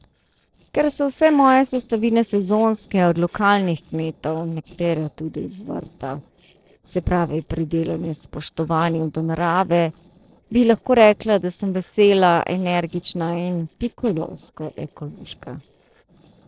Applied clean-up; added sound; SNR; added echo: neural separator model SepFormer DNS4.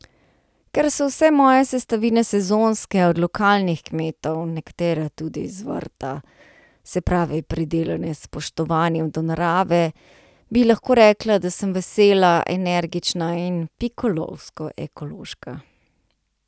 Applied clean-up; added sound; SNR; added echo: none; none; none; none.